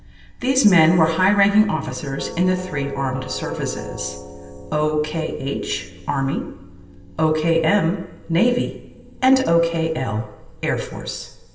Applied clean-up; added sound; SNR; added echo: none; Doorbell; 18 dB; reverberation time 1.6 s.